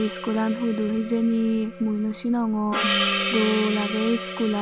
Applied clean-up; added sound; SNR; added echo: none; Gong; 5 dB; none.